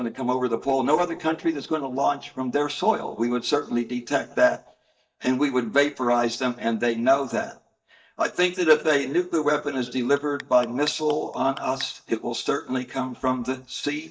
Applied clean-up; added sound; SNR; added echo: neural mask model DeepFilterNet 3.